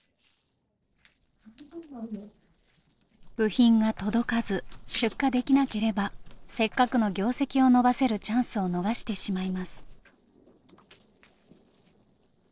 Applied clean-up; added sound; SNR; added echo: neural separator model SepFormer DNS4.